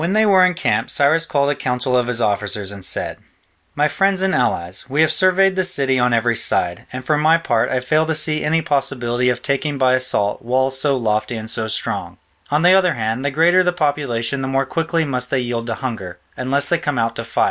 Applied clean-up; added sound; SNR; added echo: none; none; none; none.